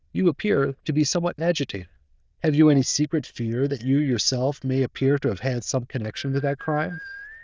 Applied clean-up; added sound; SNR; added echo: neural diffusion model UNIVERSE++.